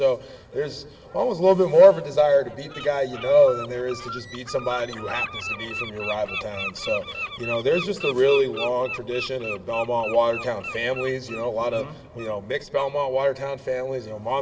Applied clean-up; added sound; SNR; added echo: none; Bird; 13 dB; reverberation time 2.3 s.